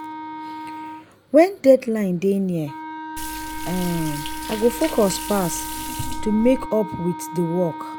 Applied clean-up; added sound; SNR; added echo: none; Liquid + Wind instrument, woodwind instrument; 9 dB; none.